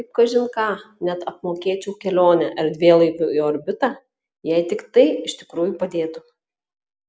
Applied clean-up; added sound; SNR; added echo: none; none; none; none.